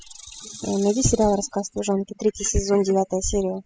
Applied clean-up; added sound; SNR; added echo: classical method spectral subtraction.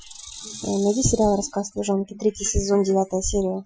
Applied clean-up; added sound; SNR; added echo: classical method Wiener filter.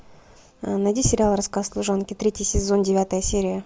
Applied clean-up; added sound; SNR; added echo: none; none; none; none.